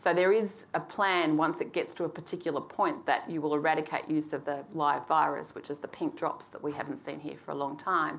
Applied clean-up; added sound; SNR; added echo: none; none; none; none.